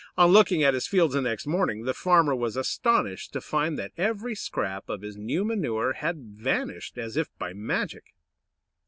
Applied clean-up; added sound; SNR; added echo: none; none; none; none.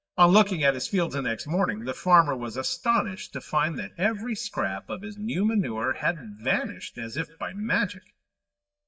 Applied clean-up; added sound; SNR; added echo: neural mask model DeepFilterNet 3.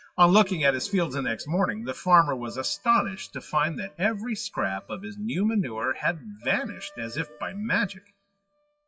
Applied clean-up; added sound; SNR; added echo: classical method WPE with log-MMSE.